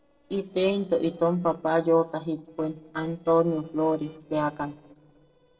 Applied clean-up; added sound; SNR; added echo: neural separator model SepFormer DNS4.